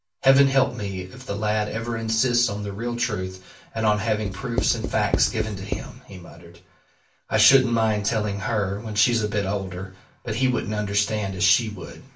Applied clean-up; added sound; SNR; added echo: none; Writing; 4 dB; reverberation time 0.3 s.